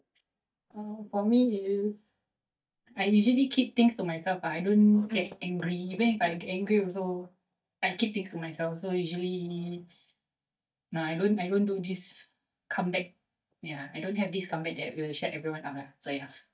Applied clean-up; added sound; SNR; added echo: neural mask model DeepFilterNet 3.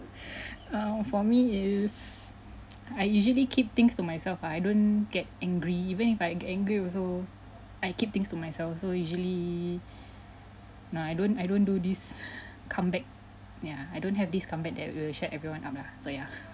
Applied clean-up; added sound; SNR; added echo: none; none; none; none.